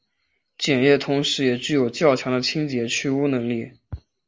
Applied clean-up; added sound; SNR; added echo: none; none; none; none.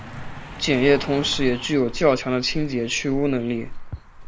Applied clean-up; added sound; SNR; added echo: none; Car passing by; 10 dB; none.